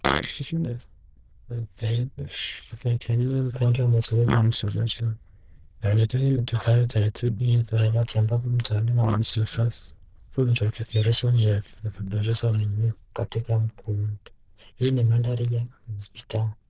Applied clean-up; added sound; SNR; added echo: neural diffusion model UNIVERSE++.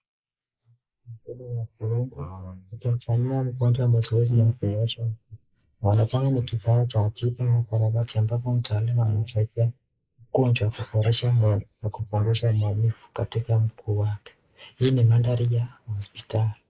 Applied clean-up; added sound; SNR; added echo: neural mask model Resemble Enhance denoiser.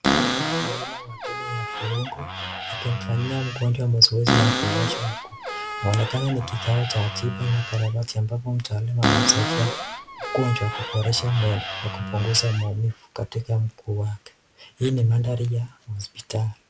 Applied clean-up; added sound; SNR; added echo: none; Cupboard open or close; 3 dB; none.